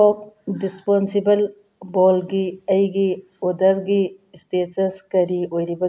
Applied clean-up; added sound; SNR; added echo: none; none; none; none.